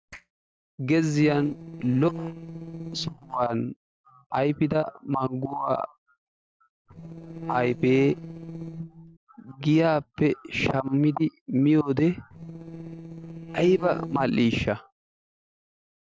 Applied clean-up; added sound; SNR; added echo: neural separator model SepFormer DNS4.